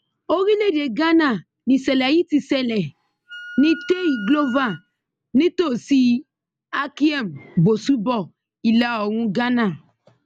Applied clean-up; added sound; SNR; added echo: none; Wind instrument, woodwind instrument; 16 dB; none.